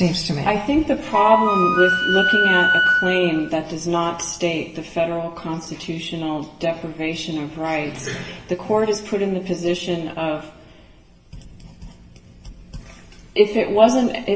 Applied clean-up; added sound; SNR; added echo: none; Wind instrument, woodwind instrument; -4 dB; reverberation time 1.6 s.